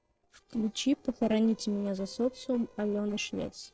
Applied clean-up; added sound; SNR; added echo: neural separator model SepFormer DNS4.